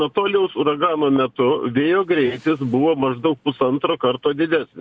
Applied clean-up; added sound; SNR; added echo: none; none; none; none.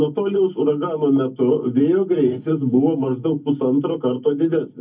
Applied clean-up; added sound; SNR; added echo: none; none; none; reverberation time 0.3 s.